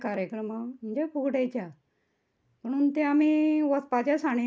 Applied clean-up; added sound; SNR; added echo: none; none; none; none.